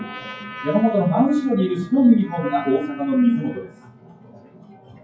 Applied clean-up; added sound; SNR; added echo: classical method WPE with log-MMSE.